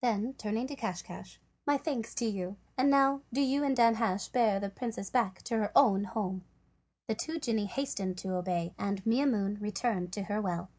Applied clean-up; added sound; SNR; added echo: none; none; none; none.